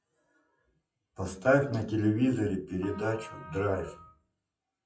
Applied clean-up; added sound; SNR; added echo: classical method WPE with log-MMSE.